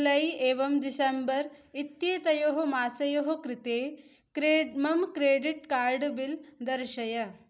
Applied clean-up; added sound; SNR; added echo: none; none; none; none.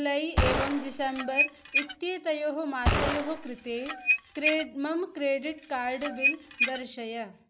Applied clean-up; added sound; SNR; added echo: none; Squeak / Dishes, pots, and pans + Gunshot, gunfire; -2 dB; none.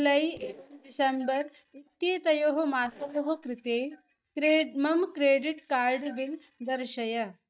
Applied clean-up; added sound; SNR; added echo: neural mask model DeepFilterNet 3.